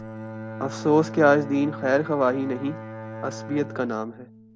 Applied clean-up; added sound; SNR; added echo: none; Bowed string instrument; 12 dB; none.